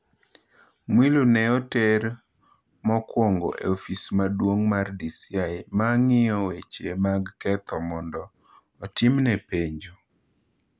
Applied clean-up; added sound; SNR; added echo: none; none; none; none.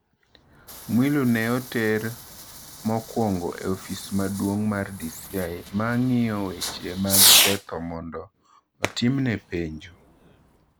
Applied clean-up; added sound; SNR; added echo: none; Fireworks; 1 dB; none.